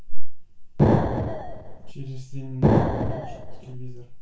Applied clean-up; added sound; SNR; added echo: none; Explosion; 3 dB; reverberation time 0.2 s.